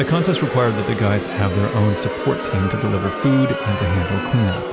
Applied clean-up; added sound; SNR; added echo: none; Crowd; 6 dB; none.